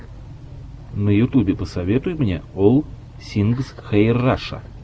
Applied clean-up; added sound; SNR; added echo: none; none; none; none.